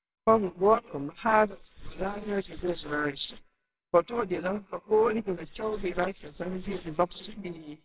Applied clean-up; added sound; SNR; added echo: neural separator model SepFormer WHAMR!.